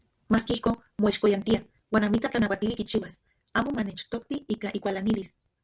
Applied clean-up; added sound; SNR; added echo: none; none; none; none.